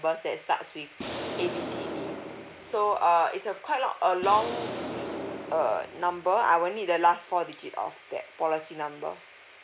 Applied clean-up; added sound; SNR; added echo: none; Explosion; 8 dB; none.